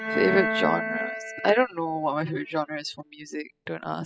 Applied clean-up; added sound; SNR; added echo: classical method spectral subtraction.